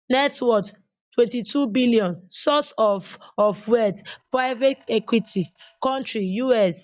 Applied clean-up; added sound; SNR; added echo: neural mask model DeepFilterNet 3.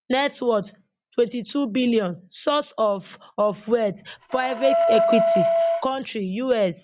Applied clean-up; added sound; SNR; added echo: none; Wind instrument, woodwind instrument; -2 dB; none.